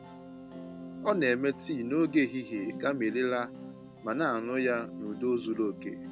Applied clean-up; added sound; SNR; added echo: none; Piano; 12 dB; none.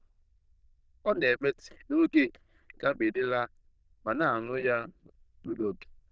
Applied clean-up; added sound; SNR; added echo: neural diffusion model UNIVERSE++.